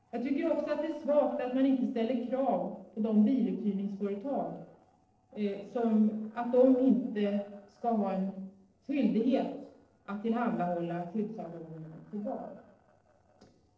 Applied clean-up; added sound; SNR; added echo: neural separator model SepFormer DNS4.